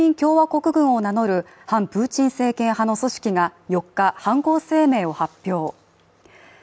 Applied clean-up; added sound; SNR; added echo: none; none; none; none.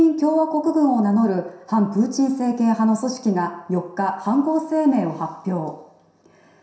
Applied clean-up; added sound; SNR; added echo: none; none; none; reverberation time 0.7 s.